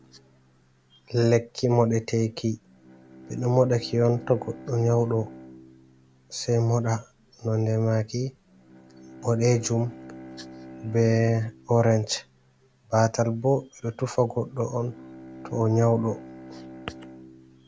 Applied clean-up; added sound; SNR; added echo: none; Bowed string instrument; 20 dB; none.